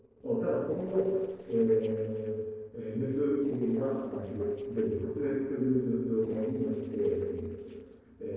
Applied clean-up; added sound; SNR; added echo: neural separator model SepFormer DNS4.